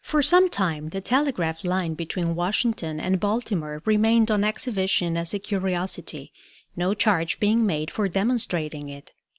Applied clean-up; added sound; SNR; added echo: none; none; none; none.